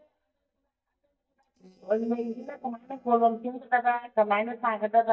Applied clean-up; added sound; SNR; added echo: neural mask model DeepFilterNet 3.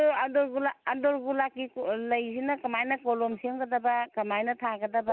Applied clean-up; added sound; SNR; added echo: none; none; none; none.